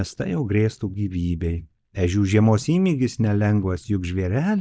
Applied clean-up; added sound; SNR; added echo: neural mask model DeepFilterNet 3.